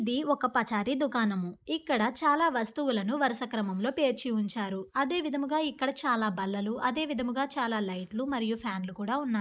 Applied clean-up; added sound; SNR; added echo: neural mask model Resemble Enhance denoiser.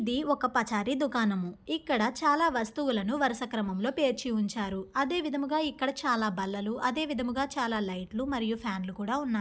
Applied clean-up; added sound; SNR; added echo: none; none; none; none.